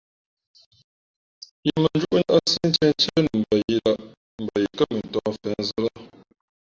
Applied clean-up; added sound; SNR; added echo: none; none; none; none.